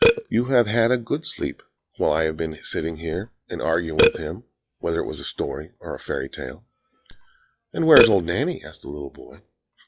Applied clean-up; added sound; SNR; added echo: classical method log-MMSE.